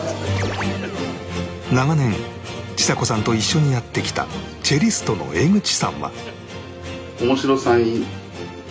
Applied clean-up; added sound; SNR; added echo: none; none; none; none.